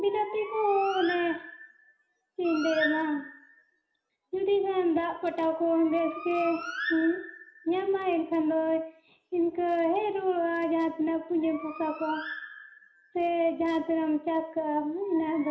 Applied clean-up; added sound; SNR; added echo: none; Bird; 13 dB; reverberation time 0.5 s.